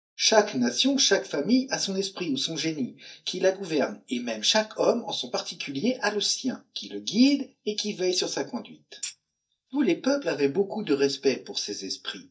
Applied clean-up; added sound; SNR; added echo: neural mask model DeepFilterNet 3.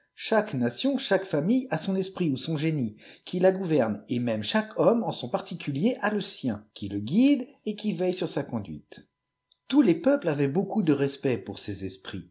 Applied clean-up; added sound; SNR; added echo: none; none; none; none.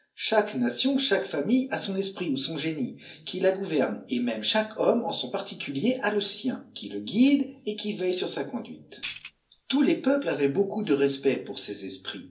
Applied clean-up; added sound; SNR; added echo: none; Tambourine; 1 dB; reverberation time 0.3 s.